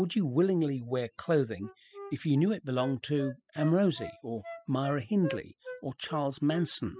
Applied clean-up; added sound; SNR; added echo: classical method spectral subtraction.